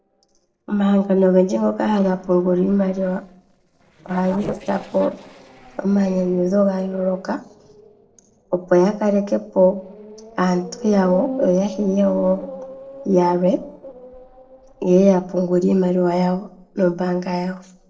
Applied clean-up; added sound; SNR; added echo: neural separator model SepFormer DNS4.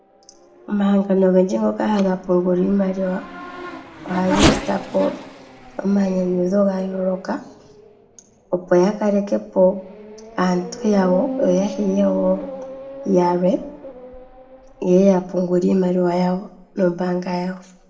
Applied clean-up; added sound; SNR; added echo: none; Race car, auto racing / Accelerating, revving, vroom; 11 dB; reverberation time 0.5 s.